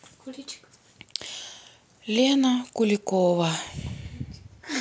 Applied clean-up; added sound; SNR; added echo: none; none; none; none.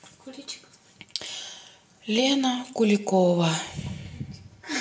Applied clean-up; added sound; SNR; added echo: none; none; none; reverberation time 0.6 s.